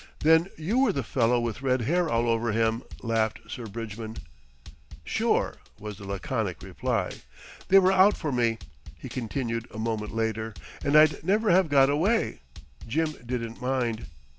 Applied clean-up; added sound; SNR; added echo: none; Drum kit; 16 dB; none.